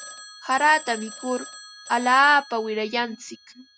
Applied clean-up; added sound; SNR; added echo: none; Telephone; 17 dB; none.